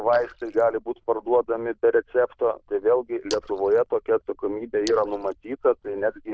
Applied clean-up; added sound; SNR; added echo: neural diffusion model UNIVERSE++.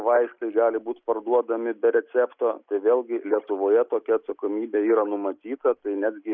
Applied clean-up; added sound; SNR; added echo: neural mask model Resemble Enhance denoiser.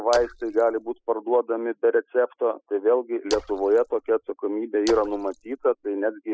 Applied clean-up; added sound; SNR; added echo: classical method spectral subtraction.